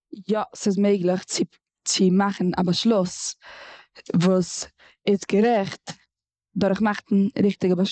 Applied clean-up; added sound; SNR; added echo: neural mask model Resemble Enhance denoiser.